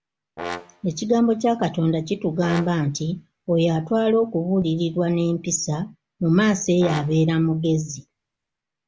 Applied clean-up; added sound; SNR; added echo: none; Brass instrument; 16 dB; none.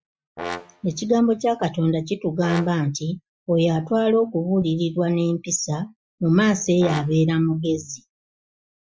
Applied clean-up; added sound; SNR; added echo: classical method Wiener filter.